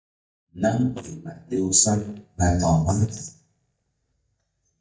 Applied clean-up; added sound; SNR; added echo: neural mask model DeepFilterNet 3.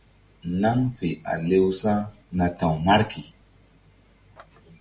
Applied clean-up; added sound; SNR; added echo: none; none; none; none.